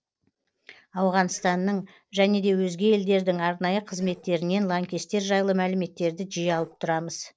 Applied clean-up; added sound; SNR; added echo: neural separator model SepFormer DNS4.